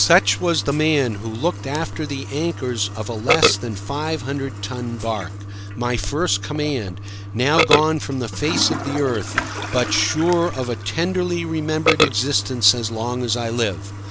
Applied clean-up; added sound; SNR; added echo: none; Toilet flush + Burping, eructation; 4 dB; none.